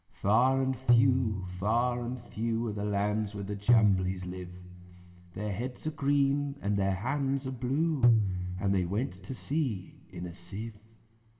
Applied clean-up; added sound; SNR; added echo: none; Tabla; 1 dB; reverberation time 1.4 s.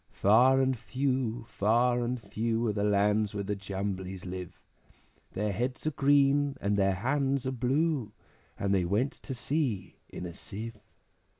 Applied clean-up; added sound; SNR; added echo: none; none; none; none.